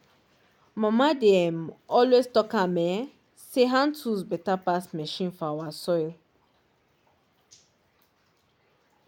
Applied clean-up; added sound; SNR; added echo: none; none; none; none.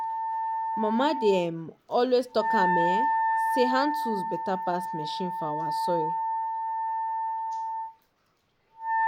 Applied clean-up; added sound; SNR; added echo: none; Wind instrument, woodwind instrument; -1 dB; none.